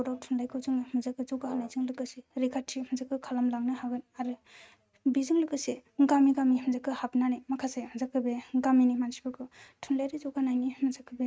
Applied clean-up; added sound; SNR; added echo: neural mask model RNNoise.